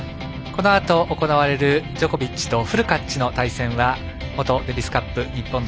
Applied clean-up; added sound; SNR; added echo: none; Aircraft; 10 dB; none.